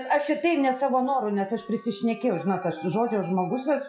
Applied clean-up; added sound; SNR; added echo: classical method log-MMSE.